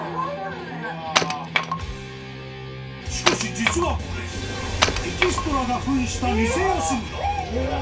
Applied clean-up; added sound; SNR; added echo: none; Wood; 2 dB; reverberation time 0.2 s.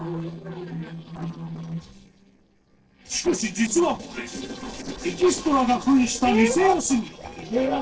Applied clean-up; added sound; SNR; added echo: neural separator model SepFormer DNS4.